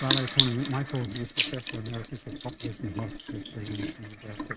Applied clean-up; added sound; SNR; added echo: neural mask model RNNoise.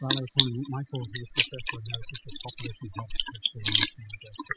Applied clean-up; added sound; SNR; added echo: classical method spectral subtraction.